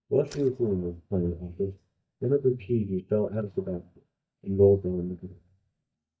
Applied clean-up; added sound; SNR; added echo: neural mask model DeepFilterNet 3.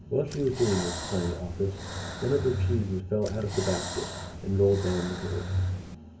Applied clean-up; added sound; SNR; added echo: none; Breathing; 5 dB; reverberation time 0.3 s.